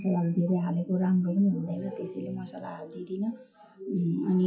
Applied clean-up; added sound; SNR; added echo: classical method WPE with log-MMSE.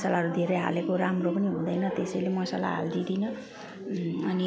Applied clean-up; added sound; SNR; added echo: none; none; none; none.